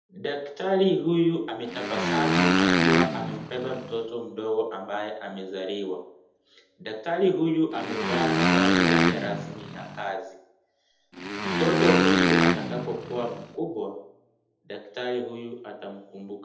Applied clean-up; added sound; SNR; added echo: none; Motorcycle; -4 dB; reverberation time 0.7 s.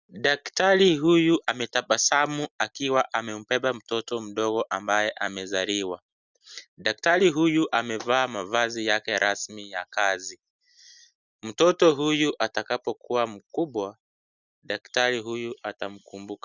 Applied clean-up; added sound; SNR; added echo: none; none; none; none.